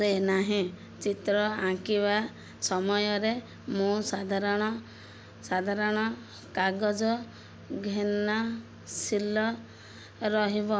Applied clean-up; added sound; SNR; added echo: none; none; none; none.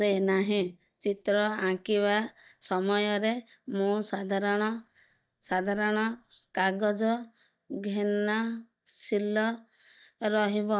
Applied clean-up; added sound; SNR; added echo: neural mask model DeepFilterNet 3.